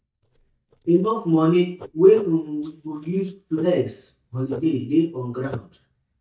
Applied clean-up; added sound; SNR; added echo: neural mask model DeepFilterNet 3.